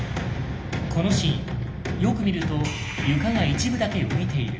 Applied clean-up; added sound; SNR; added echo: none; none; none; reverberation time 0.8 s.